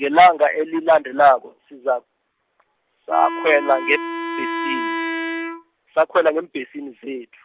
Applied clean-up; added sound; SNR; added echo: none; Wind instrument, woodwind instrument; 7 dB; none.